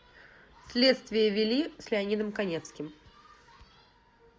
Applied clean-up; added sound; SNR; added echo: none; none; none; none.